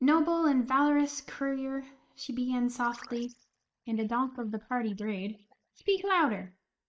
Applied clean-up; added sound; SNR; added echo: neural mask model DeepFilterNet 3.